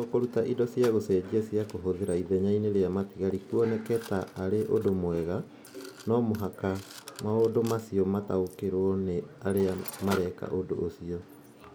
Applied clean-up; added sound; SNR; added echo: none; Mechanisms; 19 dB; none.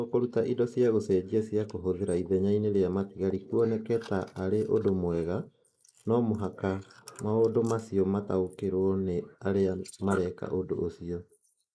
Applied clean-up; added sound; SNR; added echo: neural mask model Resemble Enhance denoiser.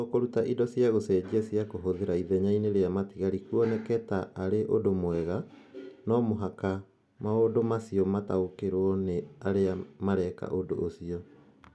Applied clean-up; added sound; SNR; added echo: none; none; none; none.